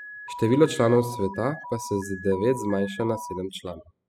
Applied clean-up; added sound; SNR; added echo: classical method spectral subtraction.